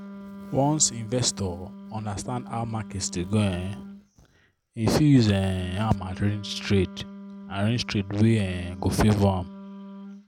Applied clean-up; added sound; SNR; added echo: none; Wind instrument, woodwind instrument; 15 dB; none.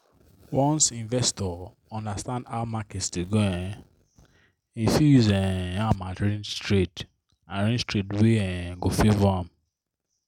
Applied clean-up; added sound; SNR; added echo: none; none; none; none.